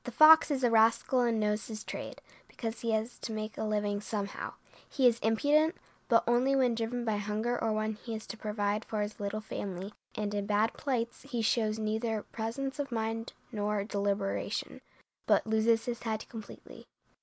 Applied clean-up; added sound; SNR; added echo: none; none; none; none.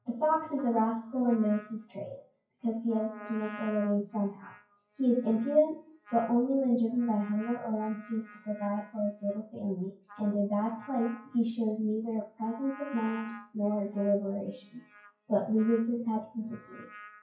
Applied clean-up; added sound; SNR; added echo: classical method WPE with log-MMSE.